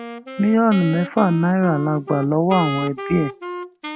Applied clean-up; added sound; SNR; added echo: none; Wind instrument, woodwind instrument; 11 dB; none.